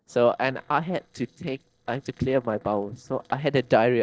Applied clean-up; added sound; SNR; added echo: neural separator model SepFormer DNS4.